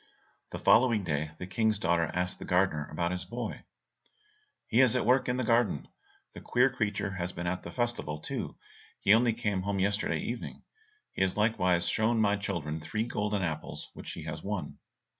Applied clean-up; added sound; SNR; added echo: none; none; none; none.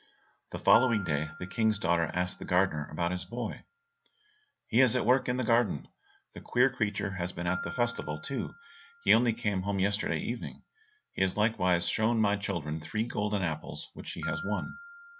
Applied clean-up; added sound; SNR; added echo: none; Piano; 17 dB; none.